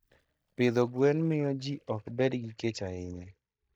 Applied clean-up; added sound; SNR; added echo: neural mask model DeepFilterNet 3.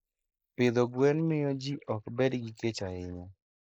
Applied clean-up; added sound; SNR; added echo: neural mask model Resemble Enhance denoiser.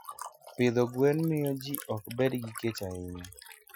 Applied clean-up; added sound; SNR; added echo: classical method Wiener filter.